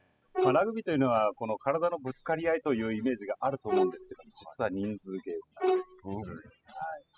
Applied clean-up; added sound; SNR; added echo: classical method spectral subtraction.